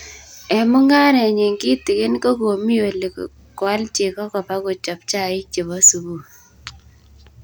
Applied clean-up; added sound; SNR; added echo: none; none; none; none.